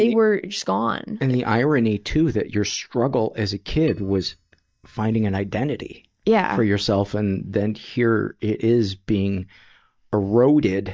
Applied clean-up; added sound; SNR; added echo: neural mask model DeepFilterNet 3.